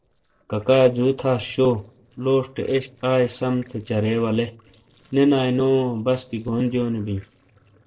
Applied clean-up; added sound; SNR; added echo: neural separator model SepFormer DNS4.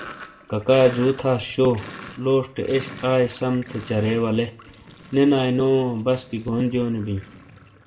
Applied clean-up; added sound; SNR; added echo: none; Sink (filling or washing); 19 dB; reverberation time 0.4 s.